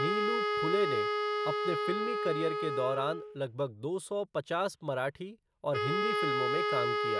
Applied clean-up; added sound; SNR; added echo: none; Wind instrument, woodwind instrument; -1 dB; none.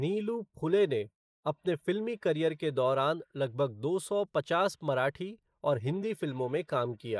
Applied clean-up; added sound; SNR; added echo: neural mask model Resemble Enhance denoiser.